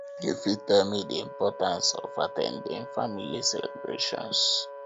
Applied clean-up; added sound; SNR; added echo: none; Wind instrument, woodwind instrument; 12 dB; none.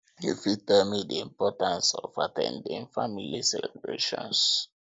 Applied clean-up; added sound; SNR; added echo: none; none; none; none.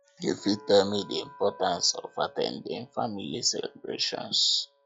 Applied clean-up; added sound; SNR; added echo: classical method log-MMSE.